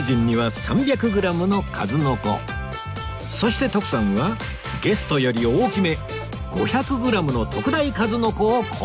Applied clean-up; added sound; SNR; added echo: none; Coin (dropping); 20 dB; none.